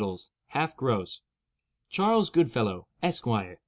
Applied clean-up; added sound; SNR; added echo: none; none; none; none.